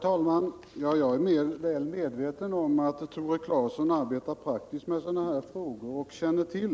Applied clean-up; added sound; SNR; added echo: none; none; none; none.